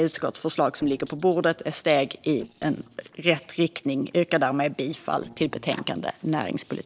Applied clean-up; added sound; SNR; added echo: neural separator model SepFormer DNS4.